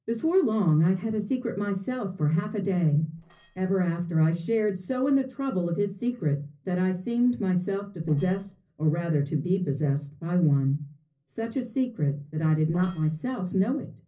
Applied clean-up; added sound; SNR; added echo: neural separator model SepFormer DNS4.